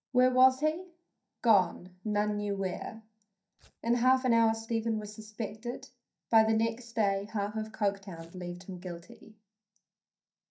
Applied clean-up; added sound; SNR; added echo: neural mask model DeepFilterNet 3.